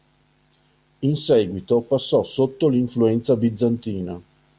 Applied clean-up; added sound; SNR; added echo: none; none; none; none.